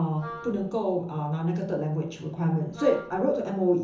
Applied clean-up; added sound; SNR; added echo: none; Wind instrument, woodwind instrument; 16 dB; reverberation time 0.7 s.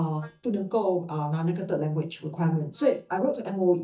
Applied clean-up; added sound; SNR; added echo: neural mask model DeepFilterNet 3.